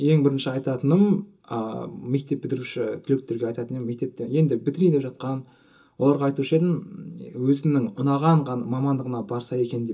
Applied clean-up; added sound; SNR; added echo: none; none; none; reverberation time 0.2 s.